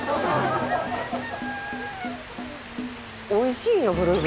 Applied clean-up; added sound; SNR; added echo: none; Rain + Bowed string instrument; 13 dB; none.